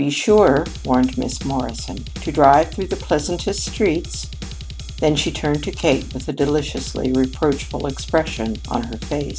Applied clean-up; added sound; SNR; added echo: none; Drum kit; 11 dB; none.